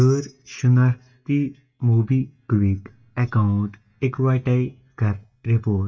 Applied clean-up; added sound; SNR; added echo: neural mask model DeepFilterNet 3.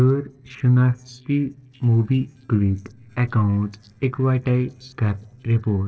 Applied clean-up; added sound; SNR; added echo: neural separator model SepFormer DNS4.